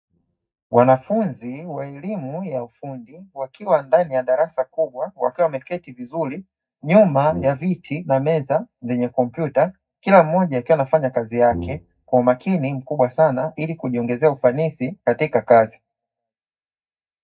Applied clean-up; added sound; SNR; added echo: neural mask model DeepFilterNet 3.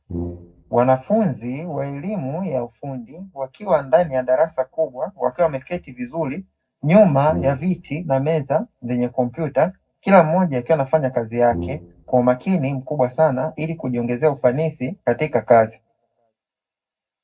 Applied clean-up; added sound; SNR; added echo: neural separator model SepFormer DNS4.